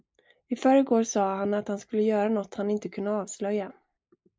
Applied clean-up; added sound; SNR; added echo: neural mask model Resemble Enhance denoiser.